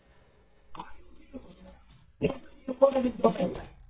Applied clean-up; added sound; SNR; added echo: neural mask model DeepFilterNet 3.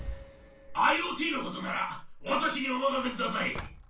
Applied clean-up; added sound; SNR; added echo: none; Sliding door; 20 dB; reverberation time 0.3 s.